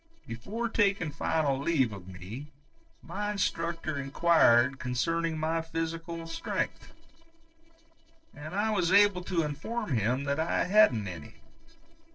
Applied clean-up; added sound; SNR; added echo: neural separator model SepFormer DNS4.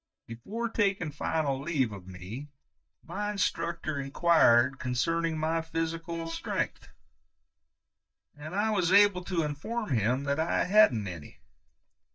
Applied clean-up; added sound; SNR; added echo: neural mask model DeepFilterNet 3.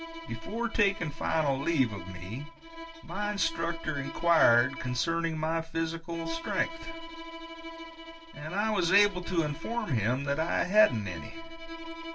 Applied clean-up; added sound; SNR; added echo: none; Bowed string instrument; 13 dB; reverberation time 0.2 s.